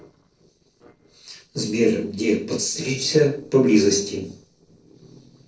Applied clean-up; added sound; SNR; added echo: neural separator model SepFormer DNS4.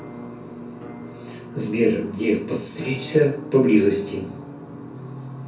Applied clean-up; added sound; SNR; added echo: none; Musical instrument; 15 dB; reverberation time 0.6 s.